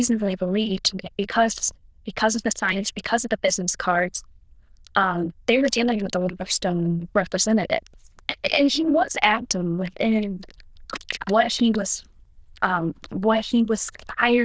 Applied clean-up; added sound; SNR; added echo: neural diffusion model UNIVERSE++.